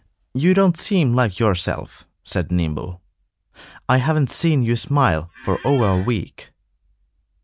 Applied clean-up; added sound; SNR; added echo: none; Squeak; 18 dB; none.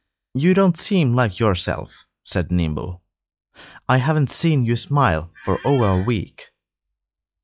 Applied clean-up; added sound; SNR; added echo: classical method log-MMSE.